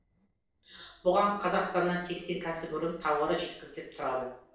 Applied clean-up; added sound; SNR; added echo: neural separator model SepFormer DNS4.